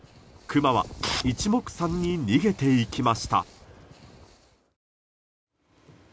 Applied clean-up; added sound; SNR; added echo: none; none; none; none.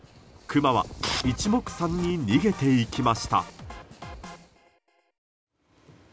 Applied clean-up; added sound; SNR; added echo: none; Drum kit; 16 dB; none.